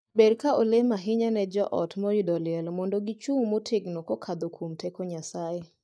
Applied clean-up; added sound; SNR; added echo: neural mask model DeepFilterNet 3.